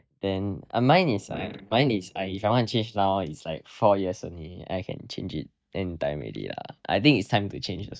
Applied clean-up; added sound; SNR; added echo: neural mask model DeepFilterNet 3.